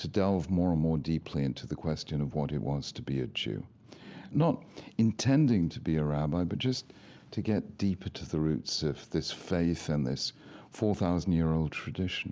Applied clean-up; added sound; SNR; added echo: none; none; none; none.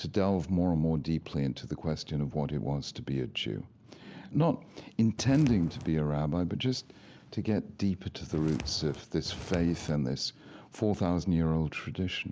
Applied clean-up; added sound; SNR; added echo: none; Walk, footsteps; 11 dB; none.